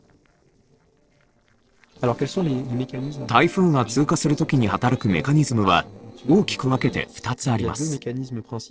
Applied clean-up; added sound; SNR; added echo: neural separator model SepFormer DNS4.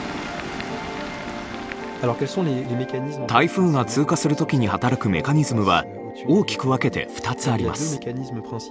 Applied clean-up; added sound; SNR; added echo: none; none; none; none.